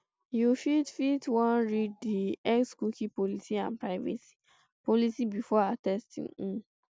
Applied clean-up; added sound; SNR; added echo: none; none; none; none.